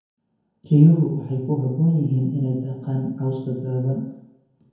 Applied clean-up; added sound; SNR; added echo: none; none; none; reverberation time 0.9 s.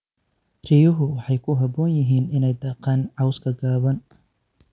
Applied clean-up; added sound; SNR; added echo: none; none; none; none.